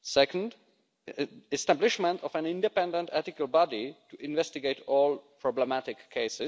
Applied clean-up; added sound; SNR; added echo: none; none; none; none.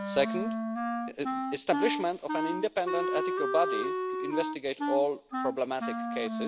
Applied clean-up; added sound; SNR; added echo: none; Wind instrument, woodwind instrument; 1 dB; none.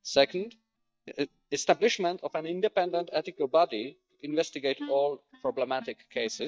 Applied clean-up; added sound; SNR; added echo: neural mask model DeepFilterNet 3.